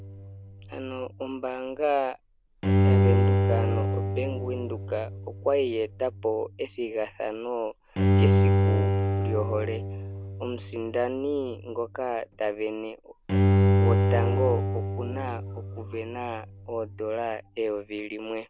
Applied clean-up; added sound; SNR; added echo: none; Bowed string instrument; -5 dB; none.